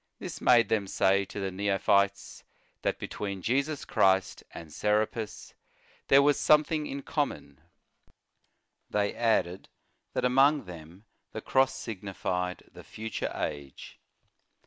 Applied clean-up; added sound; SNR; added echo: none; none; none; none.